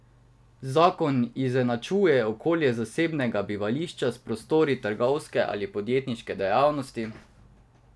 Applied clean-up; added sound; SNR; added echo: none; none; none; none.